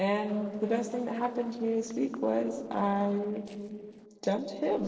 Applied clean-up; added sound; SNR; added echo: neural separator model SepFormer DNS4.